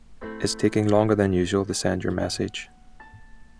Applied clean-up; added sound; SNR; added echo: none; Keyboard (musical); 17 dB; none.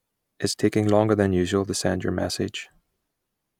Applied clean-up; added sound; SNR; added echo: none; none; none; none.